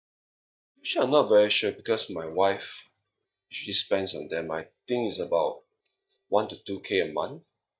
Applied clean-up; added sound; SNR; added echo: neural mask model DeepFilterNet 3.